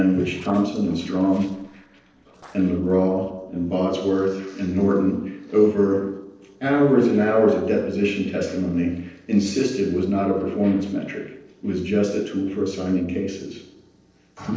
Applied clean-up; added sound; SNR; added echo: neural separator model SepFormer DNS4.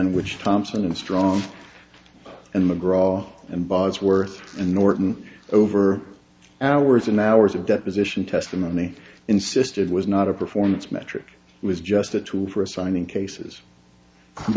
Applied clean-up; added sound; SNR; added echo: none; none; none; none.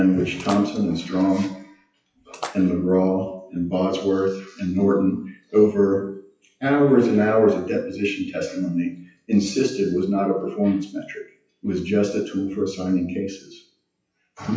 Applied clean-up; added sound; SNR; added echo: classical method WPE with log-MMSE.